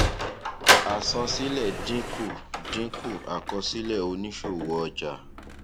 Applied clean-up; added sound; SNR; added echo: none; Sliding door; -2 dB; none.